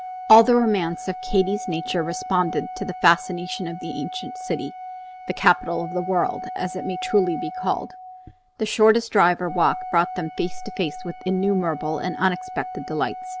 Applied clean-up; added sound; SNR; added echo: none; Organ; 11 dB; none.